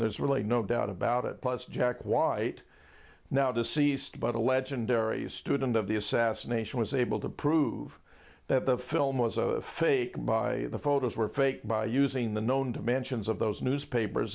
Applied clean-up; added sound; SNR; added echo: none; none; none; none.